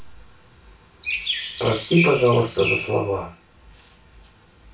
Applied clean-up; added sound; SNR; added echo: none; Chirp, tweet; 4 dB; reverberation time 0.2 s.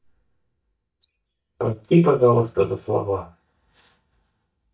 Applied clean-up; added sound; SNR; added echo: neural mask model DeepFilterNet 3.